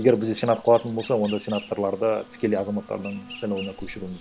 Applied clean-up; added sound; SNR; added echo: none; Insect; 19 dB; none.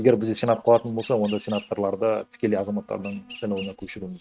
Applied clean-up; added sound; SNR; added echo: neural mask model RNNoise.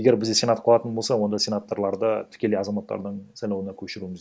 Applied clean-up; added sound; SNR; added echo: none; none; none; none.